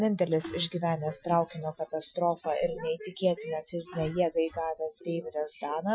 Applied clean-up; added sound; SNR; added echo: classical method Wiener filter.